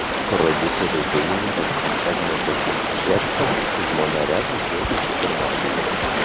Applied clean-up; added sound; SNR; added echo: none; Stream; -4 dB; none.